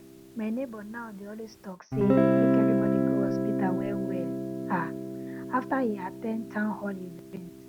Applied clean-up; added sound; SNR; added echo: none; Guitar; -5 dB; none.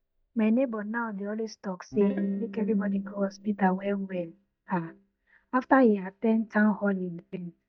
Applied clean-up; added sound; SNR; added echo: neural mask model DeepFilterNet 3.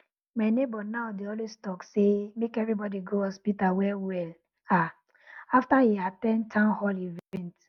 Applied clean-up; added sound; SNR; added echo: none; none; none; none.